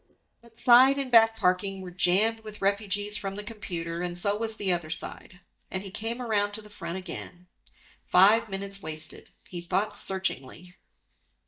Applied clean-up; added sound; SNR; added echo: neural mask model DeepFilterNet 3.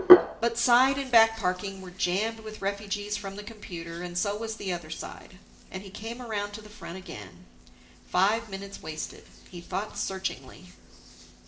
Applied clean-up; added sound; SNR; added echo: none; Hands; 1 dB; reverberation time 0.6 s.